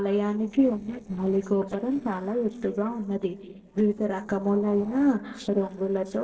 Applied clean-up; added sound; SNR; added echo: neural separator model SepFormer DNS4.